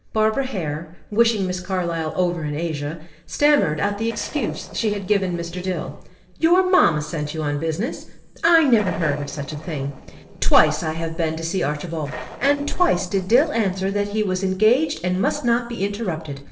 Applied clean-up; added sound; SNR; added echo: neural separator model SepFormer DNS4.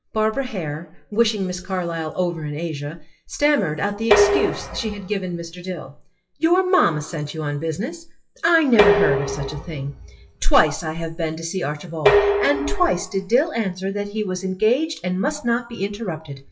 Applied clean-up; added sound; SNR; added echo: classical method WPE with log-MMSE.